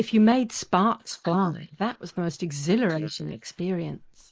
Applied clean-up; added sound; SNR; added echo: neural mask model Resemble Enhance denoiser.